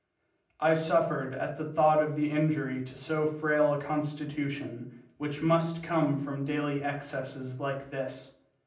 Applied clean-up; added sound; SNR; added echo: none; none; none; reverberation time 0.6 s.